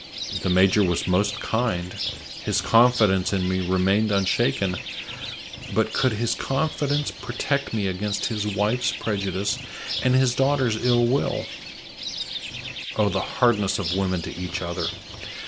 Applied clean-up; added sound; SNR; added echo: none; Bird; 10 dB; none.